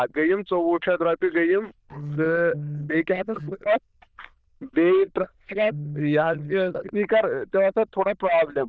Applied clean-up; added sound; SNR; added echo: neural diffusion model UNIVERSE++.